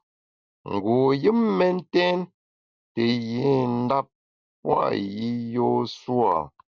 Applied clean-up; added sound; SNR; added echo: none; none; none; none.